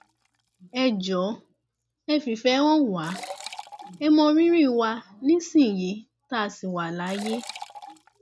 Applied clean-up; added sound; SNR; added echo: none; Liquid; 20 dB; none.